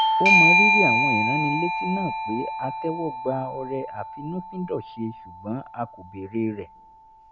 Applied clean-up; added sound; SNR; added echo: none; Bell / Doorbell; -5 dB; none.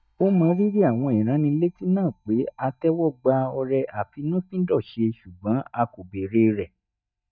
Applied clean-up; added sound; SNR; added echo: neural mask model DeepFilterNet 3.